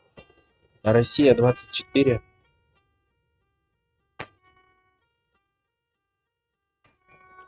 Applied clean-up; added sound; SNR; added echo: neural mask model RNNoise.